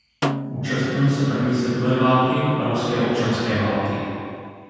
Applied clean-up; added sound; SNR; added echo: none; Snare drum; 10 dB; reverberation time 2.1 s.